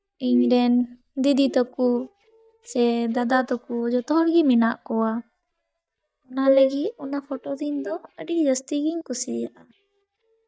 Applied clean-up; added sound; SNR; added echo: neural mask model DeepFilterNet 3.